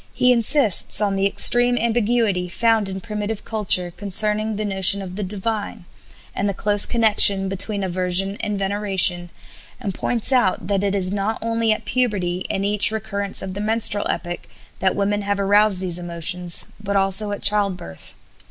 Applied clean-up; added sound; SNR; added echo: none; none; none; none.